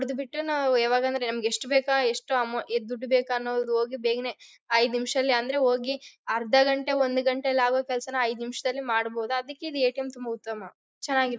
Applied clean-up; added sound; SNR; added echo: neural mask model Resemble Enhance denoiser.